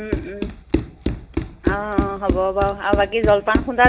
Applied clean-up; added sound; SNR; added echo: none; Run; 2 dB; none.